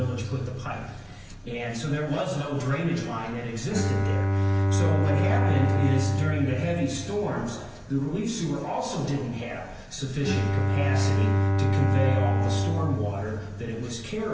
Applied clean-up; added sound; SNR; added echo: none; Bowed string instrument; -2 dB; reverberation time 0.3 s.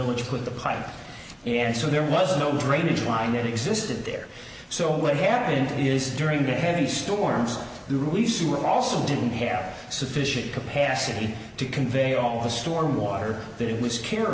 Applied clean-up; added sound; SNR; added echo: none; none; none; none.